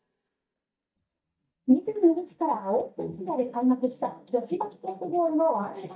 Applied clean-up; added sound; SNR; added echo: neural mask model DeepFilterNet 3.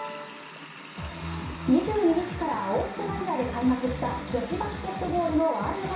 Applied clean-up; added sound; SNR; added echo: none; Water tap, faucet; 16 dB; reverberation time 0.6 s.